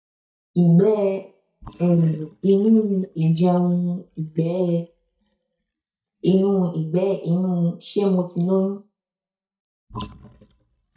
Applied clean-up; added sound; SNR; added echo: neural mask model DeepFilterNet 3.